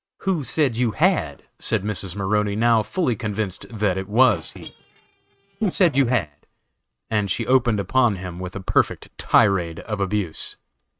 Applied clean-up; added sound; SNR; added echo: neural mask model RNNoise.